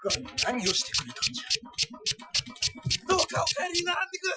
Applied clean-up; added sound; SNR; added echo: classical method Wiener filter.